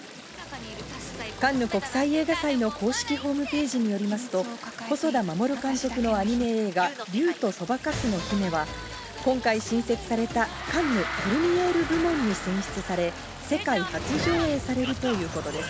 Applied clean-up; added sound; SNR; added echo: none; Stream; 19 dB; none.